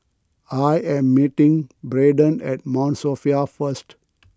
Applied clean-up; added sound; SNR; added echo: none; none; none; none.